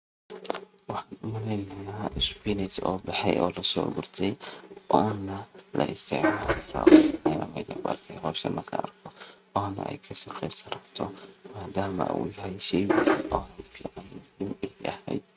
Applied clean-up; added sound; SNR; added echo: neural mask model RNNoise.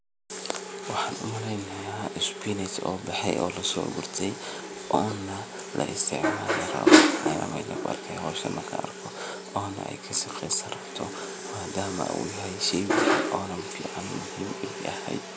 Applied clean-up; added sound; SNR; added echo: none; none; none; none.